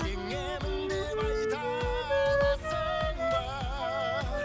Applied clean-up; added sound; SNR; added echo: none; Wind instrument, woodwind instrument; -3 dB; none.